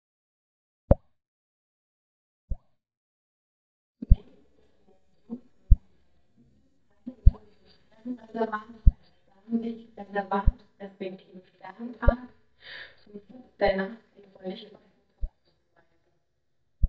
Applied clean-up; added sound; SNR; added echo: neural mask model DeepFilterNet 3.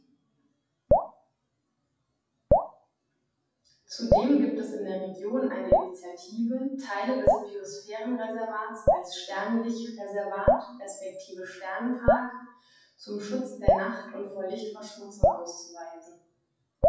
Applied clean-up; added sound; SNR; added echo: classical method WPE with log-MMSE.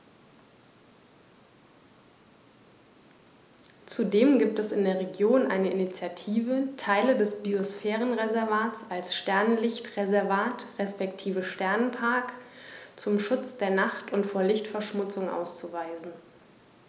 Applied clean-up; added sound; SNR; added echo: none; none; none; none.